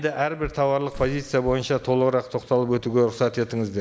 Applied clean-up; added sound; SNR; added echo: none; Slam; 19 dB; none.